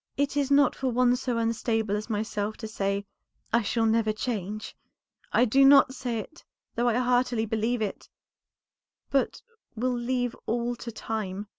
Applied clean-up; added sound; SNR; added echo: none; none; none; none.